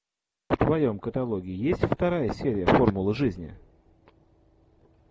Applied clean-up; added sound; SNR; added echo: none; none; none; none.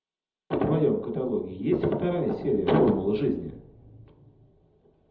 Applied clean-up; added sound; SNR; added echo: none; none; none; reverberation time 0.8 s.